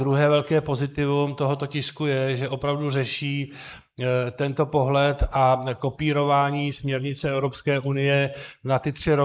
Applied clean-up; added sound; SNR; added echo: neural mask model Resemble Enhance denoiser.